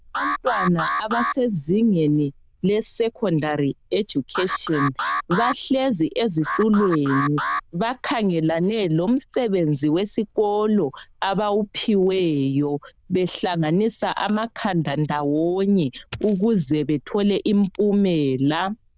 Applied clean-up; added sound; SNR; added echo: neural diffusion model UNIVERSE++.